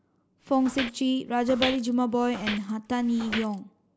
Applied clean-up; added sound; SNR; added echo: none; Walk, footsteps; 10 dB; none.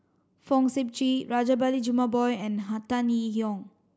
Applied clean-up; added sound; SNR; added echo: none; none; none; none.